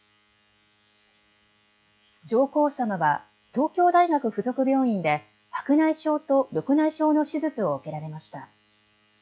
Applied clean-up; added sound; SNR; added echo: classical method log-MMSE.